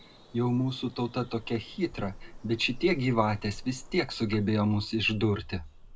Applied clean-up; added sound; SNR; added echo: none; Bird vocalization, bird call, bird song; 16 dB; reverberation time 0.2 s.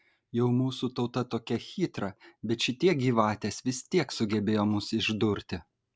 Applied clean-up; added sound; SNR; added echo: none; none; none; none.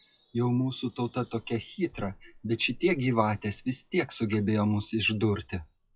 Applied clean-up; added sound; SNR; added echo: classical method WPE with log-MMSE.